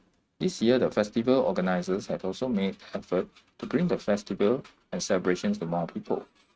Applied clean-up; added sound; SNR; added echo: neural mask model RNNoise.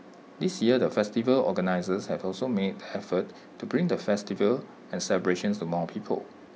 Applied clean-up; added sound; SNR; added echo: none; none; none; none.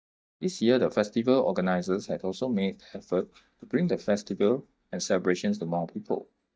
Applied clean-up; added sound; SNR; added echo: neural mask model DeepFilterNet 3.